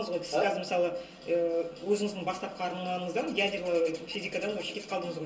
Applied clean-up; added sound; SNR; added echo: none; Bird; 19 dB; reverberation time 0.2 s.